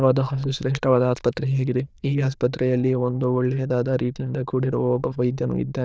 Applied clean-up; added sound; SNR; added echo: neural diffusion model UNIVERSE++.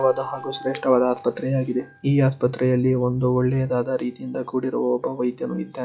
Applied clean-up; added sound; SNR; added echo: classical method log-MMSE.